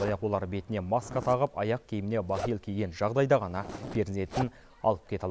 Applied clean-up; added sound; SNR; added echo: none; Zipper (clothing); 13 dB; none.